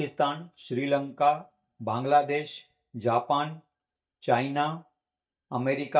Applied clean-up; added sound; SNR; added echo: neural mask model DeepFilterNet 3.